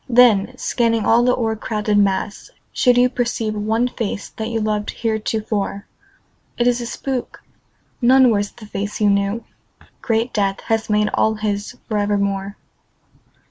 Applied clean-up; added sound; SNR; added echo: none; none; none; none.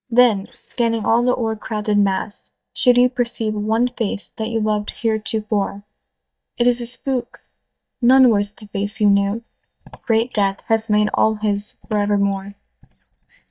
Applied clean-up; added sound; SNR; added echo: neural mask model DeepFilterNet 3.